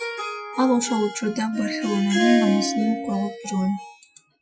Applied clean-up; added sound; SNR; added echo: classical method Wiener filter.